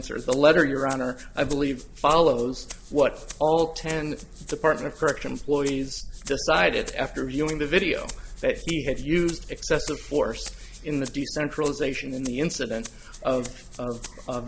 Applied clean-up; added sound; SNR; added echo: none; Rattle (instrument); 20 dB; none.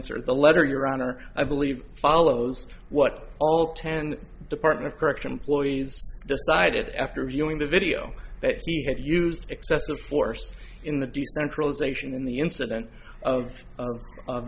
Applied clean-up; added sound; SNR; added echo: none; none; none; none.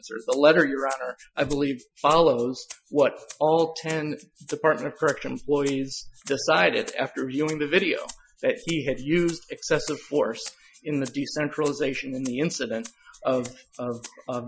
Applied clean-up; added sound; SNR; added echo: classical method Wiener filter.